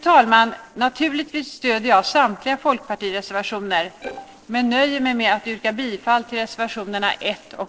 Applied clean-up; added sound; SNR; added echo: neural separator model SepFormer DNS4.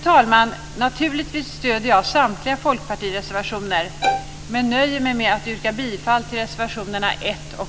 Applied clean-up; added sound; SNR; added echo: none; Bowed string instrument; 2 dB; none.